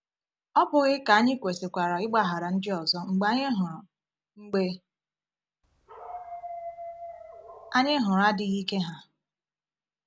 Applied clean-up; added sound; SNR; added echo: none; Dog; 14 dB; none.